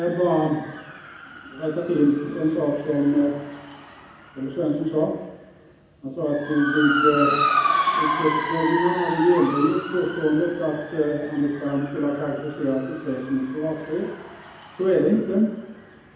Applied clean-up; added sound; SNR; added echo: none; Motor vehicle (road) / Siren; 6 dB; reverberation time 0.9 s.